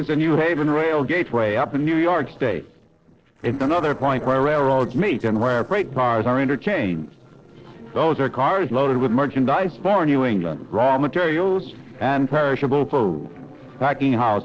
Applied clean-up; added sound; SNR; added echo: neural separator model SepFormer DNS4.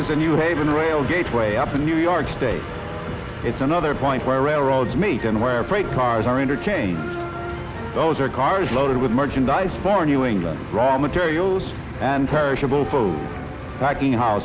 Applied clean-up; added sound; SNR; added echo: none; none; none; none.